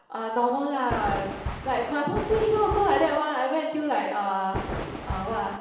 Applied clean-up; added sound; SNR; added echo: none; Thunder; 6 dB; reverberation time 0.9 s.